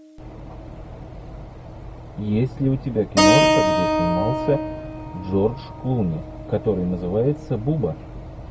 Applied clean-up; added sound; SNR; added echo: none; Keyboard (musical); 1 dB; none.